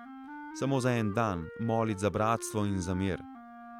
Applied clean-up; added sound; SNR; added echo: none; Wind instrument, woodwind instrument; 13 dB; none.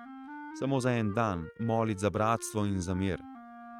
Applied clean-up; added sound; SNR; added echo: neural mask model RNNoise.